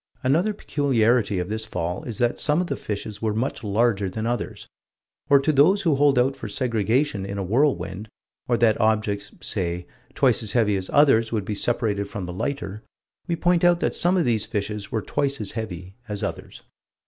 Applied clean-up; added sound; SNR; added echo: none; none; none; none.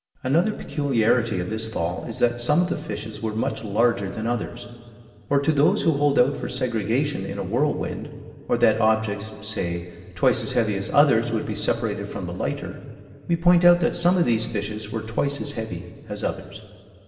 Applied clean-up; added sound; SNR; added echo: none; none; none; reverberation time 2.9 s.